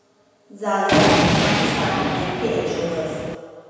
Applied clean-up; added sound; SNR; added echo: none; Thunder; -3 dB; reverberation time 1.9 s.